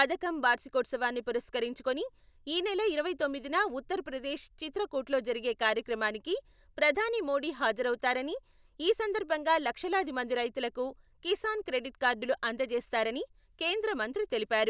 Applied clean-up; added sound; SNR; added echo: none; none; none; none.